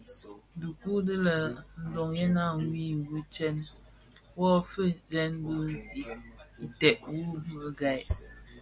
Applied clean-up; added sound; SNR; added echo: none; none; none; none.